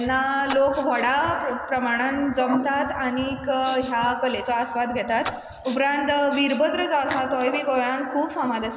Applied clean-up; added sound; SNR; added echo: none; Respiratory sounds + Splash, splatter; 16 dB; none.